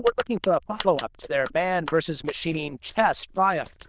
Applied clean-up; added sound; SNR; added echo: neural diffusion model UNIVERSE++.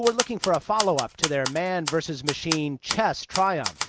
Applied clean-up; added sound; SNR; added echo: none; Typewriter; 6 dB; none.